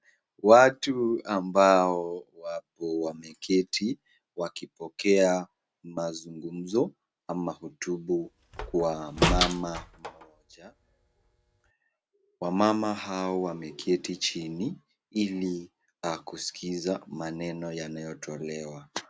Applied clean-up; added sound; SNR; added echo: none; Slam; 4 dB; none.